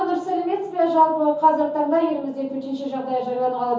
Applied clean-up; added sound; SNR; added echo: none; none; none; reverberation time 0.6 s.